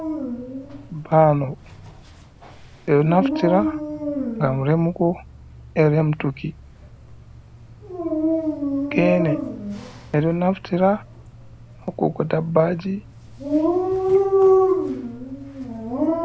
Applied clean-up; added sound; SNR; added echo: none; Dog; 2 dB; none.